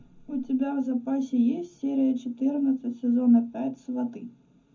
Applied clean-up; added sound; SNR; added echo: none; none; none; reverberation time 0.3 s.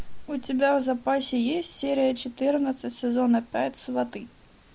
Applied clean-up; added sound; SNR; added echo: none; none; none; none.